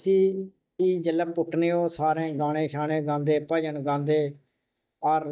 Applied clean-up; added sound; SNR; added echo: neural mask model DeepFilterNet 3.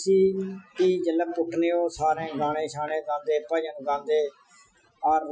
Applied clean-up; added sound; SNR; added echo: classical method Wiener filter.